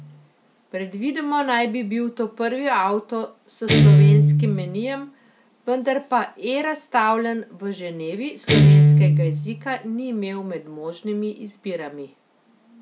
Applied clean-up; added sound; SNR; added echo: none; Guitar; -4 dB; none.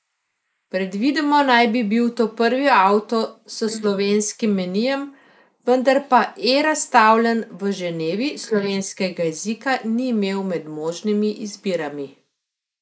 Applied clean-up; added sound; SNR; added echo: neural mask model Resemble Enhance denoiser.